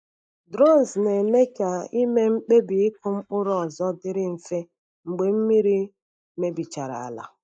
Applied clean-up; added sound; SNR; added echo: neural mask model DeepFilterNet 3.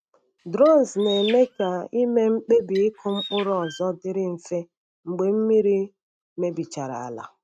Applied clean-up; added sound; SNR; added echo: neural mask model RNNoise.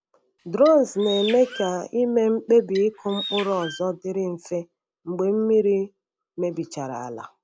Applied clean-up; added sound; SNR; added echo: none; Bird; 13 dB; none.